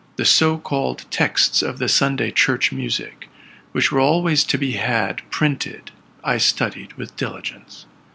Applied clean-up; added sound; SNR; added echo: none; none; none; none.